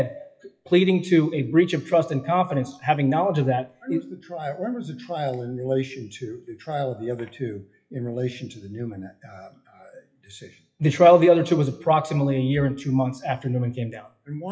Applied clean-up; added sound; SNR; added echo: classical method WPE with log-MMSE.